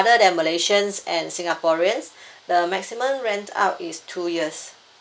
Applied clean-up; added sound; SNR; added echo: none; none; none; none.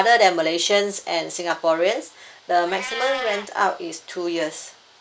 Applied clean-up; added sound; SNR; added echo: none; Meow; 16 dB; none.